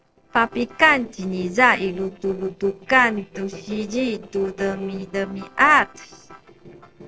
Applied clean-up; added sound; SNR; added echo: neural separator model SepFormer DNS4.